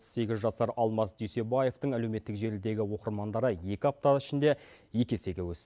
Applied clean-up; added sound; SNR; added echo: none; none; none; none.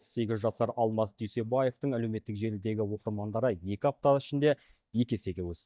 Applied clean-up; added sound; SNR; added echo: neural mask model DeepFilterNet 3.